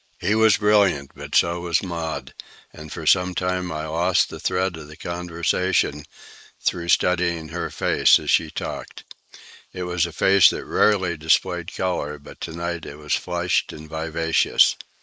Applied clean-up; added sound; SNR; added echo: neural mask model Resemble Enhance denoiser.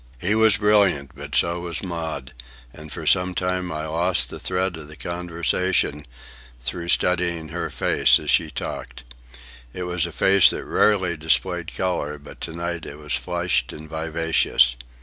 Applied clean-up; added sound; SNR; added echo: none; none; none; none.